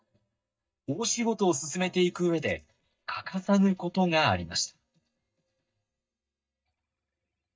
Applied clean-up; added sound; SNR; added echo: neural mask model DeepFilterNet 3.